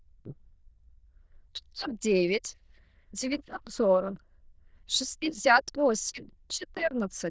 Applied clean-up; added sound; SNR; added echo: neural diffusion model UNIVERSE++.